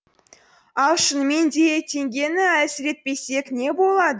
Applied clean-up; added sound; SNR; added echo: none; none; none; none.